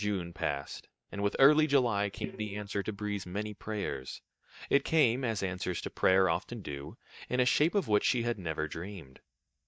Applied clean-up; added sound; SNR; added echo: neural mask model DeepFilterNet 3.